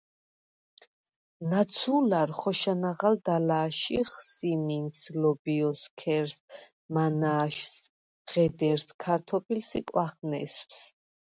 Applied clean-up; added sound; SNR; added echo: none; none; none; none.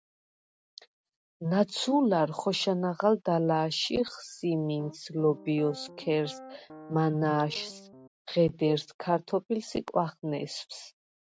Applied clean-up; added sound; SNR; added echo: none; Piano; 18 dB; none.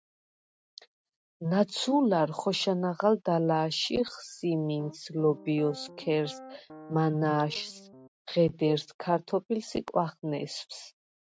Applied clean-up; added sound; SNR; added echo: neural mask model RNNoise.